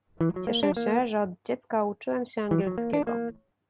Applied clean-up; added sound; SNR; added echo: none; Guitar; -2 dB; none.